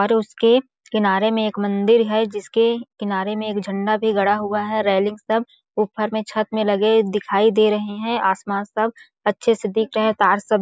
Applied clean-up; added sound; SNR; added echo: none; none; none; none.